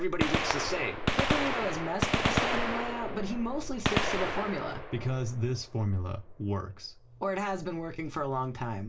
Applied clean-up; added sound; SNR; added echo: none; Gunshot, gunfire; 0 dB; reverberation time 0.2 s.